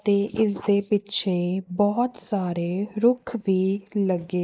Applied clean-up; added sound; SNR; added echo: neural mask model Resemble Enhance denoiser.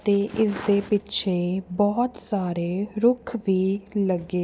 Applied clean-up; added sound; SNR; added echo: none; none; none; none.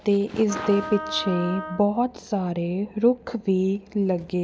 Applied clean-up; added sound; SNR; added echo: none; Wind instrument, woodwind instrument; 11 dB; none.